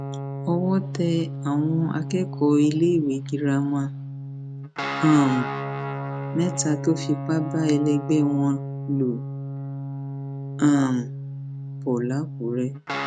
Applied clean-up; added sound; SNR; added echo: none; Guitar; 7 dB; none.